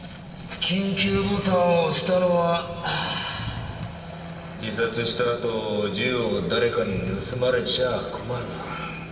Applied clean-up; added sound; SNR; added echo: none; Wood / Tools; 13 dB; reverberation time 2.3 s.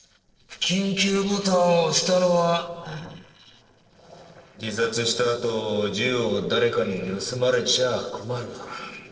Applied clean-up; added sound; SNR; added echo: neural separator model SepFormer DNS4.